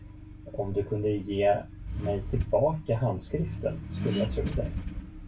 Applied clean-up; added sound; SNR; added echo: none; Accelerating, revving, vroom; 6 dB; reverberation time 0.2 s.